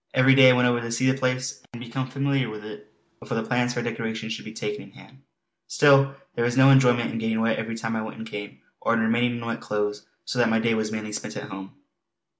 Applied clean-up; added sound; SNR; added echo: none; none; none; none.